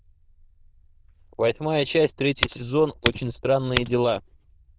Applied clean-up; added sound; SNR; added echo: neural diffusion model UNIVERSE++.